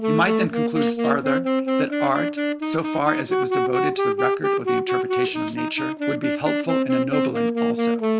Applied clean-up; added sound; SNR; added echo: none; Tambourine + Wind instrument, woodwind instrument; -5 dB; none.